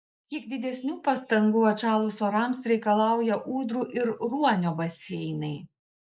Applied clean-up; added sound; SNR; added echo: neural mask model Resemble Enhance denoiser.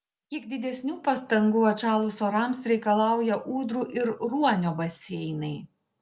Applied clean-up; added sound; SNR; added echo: none; none; none; none.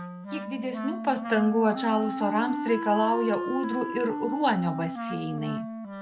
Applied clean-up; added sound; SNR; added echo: none; Wind instrument, woodwind instrument; 6 dB; none.